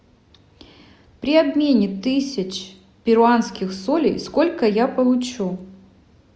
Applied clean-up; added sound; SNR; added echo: none; none; none; none.